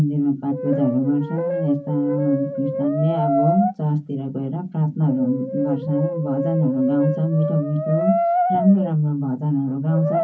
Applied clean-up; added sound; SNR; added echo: none; Brass instrument; 5 dB; reverberation time 0.3 s.